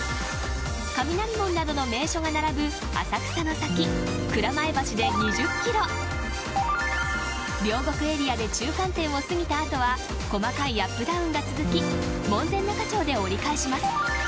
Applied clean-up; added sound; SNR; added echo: none; Guitar; 10 dB; none.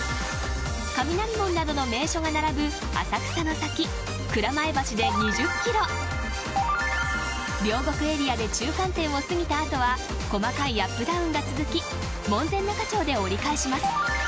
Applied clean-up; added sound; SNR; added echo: none; none; none; none.